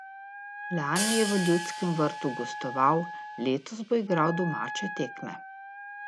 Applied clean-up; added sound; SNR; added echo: none; Hi-hat + Wind instrument, woodwind instrument; 7 dB; none.